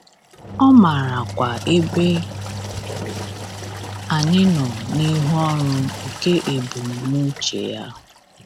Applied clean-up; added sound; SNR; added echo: none; Engine; 11 dB; none.